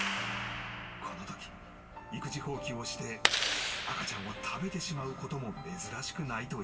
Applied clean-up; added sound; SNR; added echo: none; Clapping; 0 dB; reverberation time 2.1 s.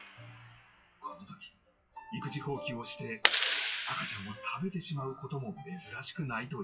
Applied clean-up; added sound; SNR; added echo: classical method WPE with log-MMSE.